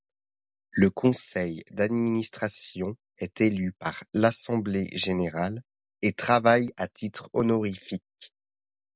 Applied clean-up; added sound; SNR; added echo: none; none; none; none.